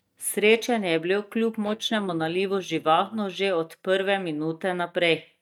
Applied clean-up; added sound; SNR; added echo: neural mask model DeepFilterNet 3.